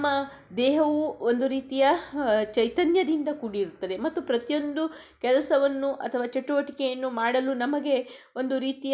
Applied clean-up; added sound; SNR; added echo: none; none; none; none.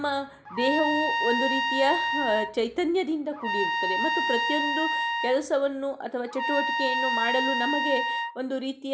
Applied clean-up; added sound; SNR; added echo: none; Trumpet; 0 dB; none.